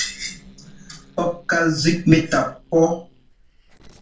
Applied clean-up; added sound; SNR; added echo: neural separator model SepFormer DNS4.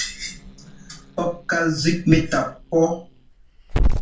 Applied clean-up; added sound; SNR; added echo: none; Growling / Hiss; 3 dB; reverberation time 0.3 s.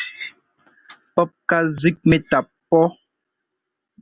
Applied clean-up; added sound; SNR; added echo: none; none; none; none.